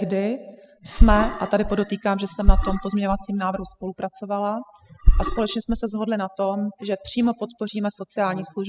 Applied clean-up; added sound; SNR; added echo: classical method spectral subtraction.